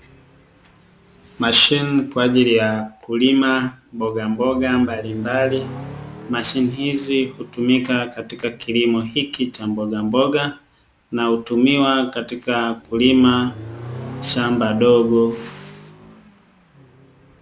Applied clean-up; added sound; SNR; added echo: none; Accelerating, revving, vroom; 18 dB; none.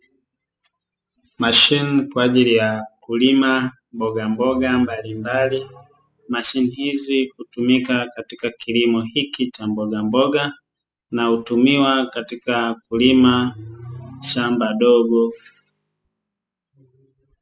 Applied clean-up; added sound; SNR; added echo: classical method spectral subtraction.